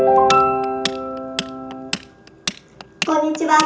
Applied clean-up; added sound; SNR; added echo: none; Tools; 11 dB; reverberation time 0.7 s.